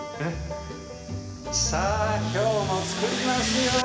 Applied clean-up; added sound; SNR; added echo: none; Accelerating, revving, vroom / Car; 2 dB; reverberation time 2.1 s.